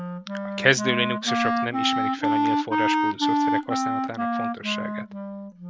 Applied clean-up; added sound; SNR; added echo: none; Wind instrument, woodwind instrument; -4 dB; none.